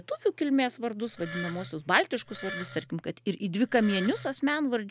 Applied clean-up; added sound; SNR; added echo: none; Wood; 13 dB; none.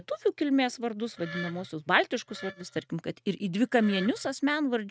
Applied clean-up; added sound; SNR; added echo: neural mask model RNNoise.